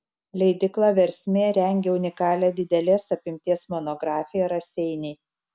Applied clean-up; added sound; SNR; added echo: none; none; none; none.